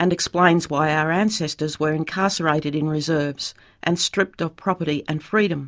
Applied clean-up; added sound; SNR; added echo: none; none; none; none.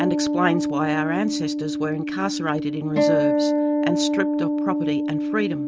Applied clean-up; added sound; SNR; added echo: none; Acoustic guitar; -4 dB; none.